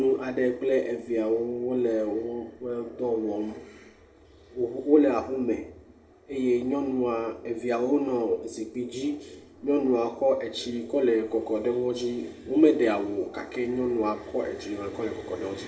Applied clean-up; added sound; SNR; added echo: none; none; none; reverberation time 0.3 s.